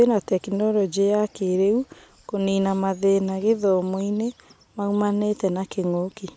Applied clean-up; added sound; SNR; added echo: none; none; none; none.